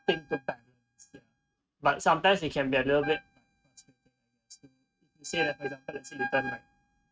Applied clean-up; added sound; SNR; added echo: neural mask model RNNoise.